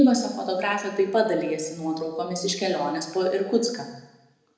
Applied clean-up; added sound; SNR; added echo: none; none; none; reverberation time 0.9 s.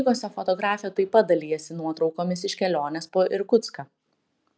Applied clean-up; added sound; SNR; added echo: none; none; none; none.